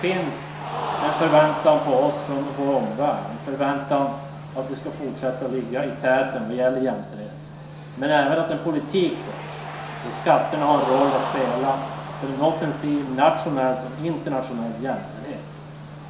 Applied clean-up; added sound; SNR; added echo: none; Cheering; 11 dB; reverberation time 0.7 s.